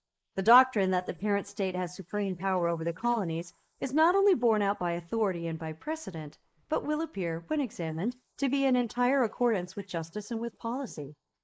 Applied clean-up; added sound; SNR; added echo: neural mask model Resemble Enhance denoiser.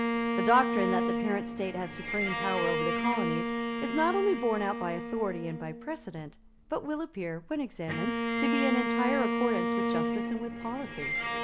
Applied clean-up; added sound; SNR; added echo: none; Bowed string instrument; 0 dB; none.